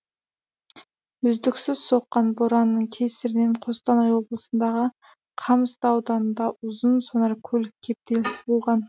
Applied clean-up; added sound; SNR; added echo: none; none; none; none.